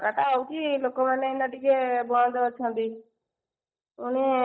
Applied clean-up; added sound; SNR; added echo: neural mask model DeepFilterNet 3.